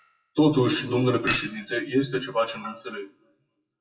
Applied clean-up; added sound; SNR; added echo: classical method WPE with log-MMSE.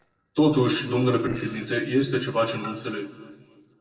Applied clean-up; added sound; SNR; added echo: neural separator model SepFormer DNS4.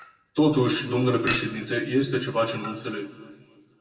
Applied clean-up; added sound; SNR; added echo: none; Chink, clink; 7 dB; reverberation time 1.8 s.